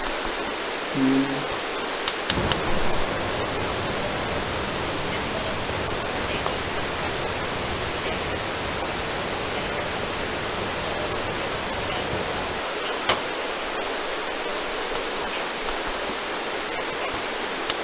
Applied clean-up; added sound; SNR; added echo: none; Fire; 4 dB; none.